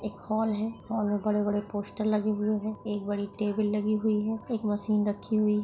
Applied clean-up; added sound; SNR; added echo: none; none; none; none.